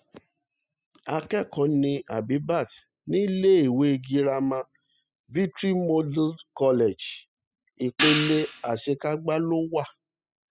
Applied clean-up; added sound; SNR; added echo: classical method spectral subtraction.